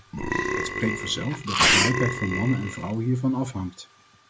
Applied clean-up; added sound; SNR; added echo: none; Sneeze + Burping, eructation; -2 dB; none.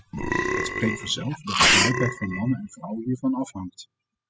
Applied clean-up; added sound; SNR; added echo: classical method spectral subtraction.